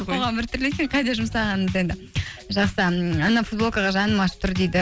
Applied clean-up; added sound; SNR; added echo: none; none; none; none.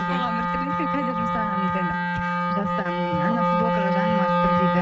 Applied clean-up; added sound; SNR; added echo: neural mask model RNNoise.